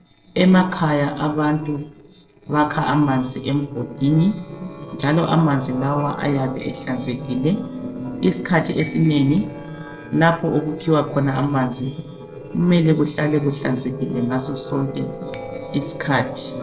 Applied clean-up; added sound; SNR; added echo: neural separator model SepFormer DNS4.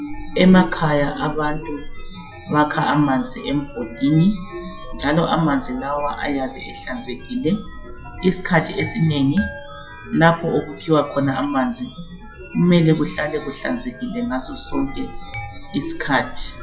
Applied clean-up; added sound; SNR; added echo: classical method WPE with log-MMSE.